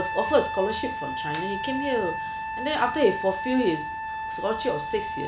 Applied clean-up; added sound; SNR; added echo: none; Trumpet; 4 dB; none.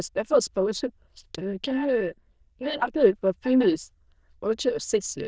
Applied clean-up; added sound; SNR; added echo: neural diffusion model UNIVERSE++.